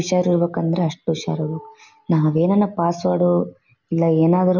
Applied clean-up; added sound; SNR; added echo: none; none; none; none.